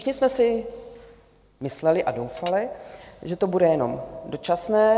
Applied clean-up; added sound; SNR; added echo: none; Tap / Dishes, pots, and pans; 17 dB; none.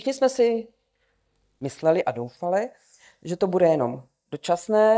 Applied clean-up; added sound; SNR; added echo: neural mask model DeepFilterNet 3.